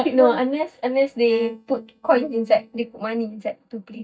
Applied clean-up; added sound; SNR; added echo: neural mask model DeepFilterNet 3.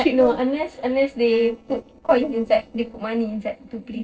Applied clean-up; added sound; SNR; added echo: neural separator model SepFormer DNS4.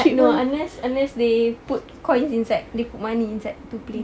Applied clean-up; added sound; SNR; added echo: none; none; none; none.